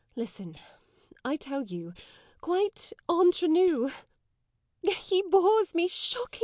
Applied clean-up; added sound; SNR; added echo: none; Tambourine; 17 dB; none.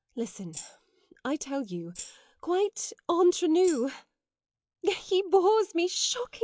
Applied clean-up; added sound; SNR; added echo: classical method log-MMSE.